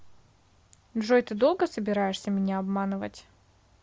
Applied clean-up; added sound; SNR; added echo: none; none; none; none.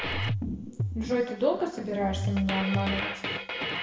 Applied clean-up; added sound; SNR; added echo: none; Drum kit; 2 dB; reverberation time 0.9 s.